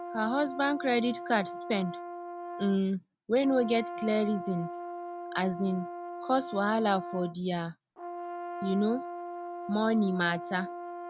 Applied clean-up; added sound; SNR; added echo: none; Brass instrument; 9 dB; none.